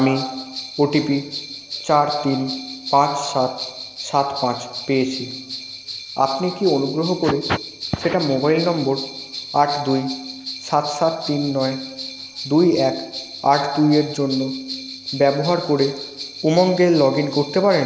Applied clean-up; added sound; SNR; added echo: none; Bell; 12 dB; none.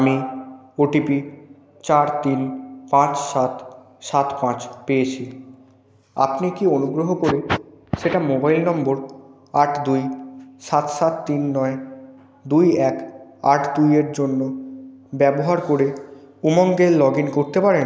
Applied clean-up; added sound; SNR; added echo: none; none; none; none.